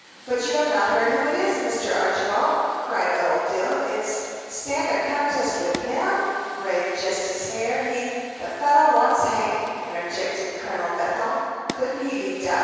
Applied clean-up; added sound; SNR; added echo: none; Fire; 20 dB; reverberation time 2.2 s.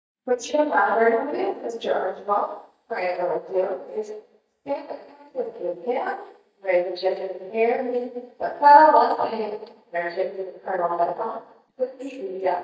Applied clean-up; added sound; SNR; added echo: neural mask model DeepFilterNet 3.